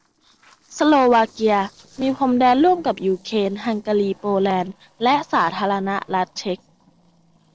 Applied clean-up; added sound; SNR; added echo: neural separator model SepFormer DNS4.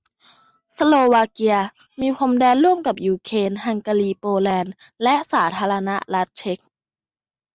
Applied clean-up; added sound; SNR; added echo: none; none; none; none.